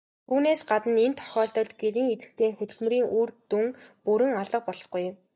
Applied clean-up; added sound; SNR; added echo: neural mask model DeepFilterNet 3.